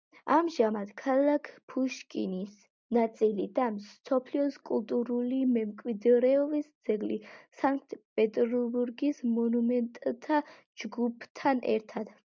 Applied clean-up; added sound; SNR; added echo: none; none; none; none.